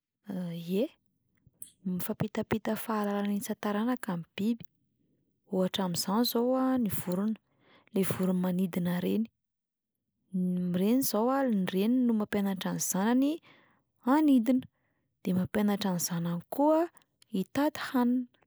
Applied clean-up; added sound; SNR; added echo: neural mask model Resemble Enhance denoiser.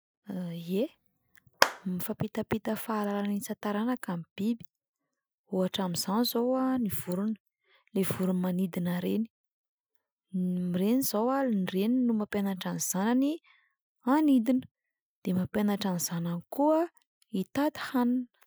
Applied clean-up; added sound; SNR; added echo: classical method Wiener filter.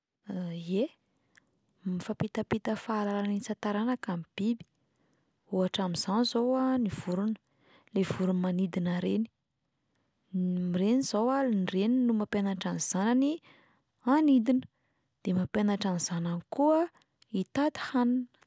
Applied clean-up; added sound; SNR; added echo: none; none; none; none.